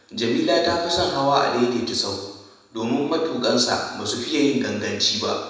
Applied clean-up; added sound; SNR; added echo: none; none; none; reverberation time 1.0 s.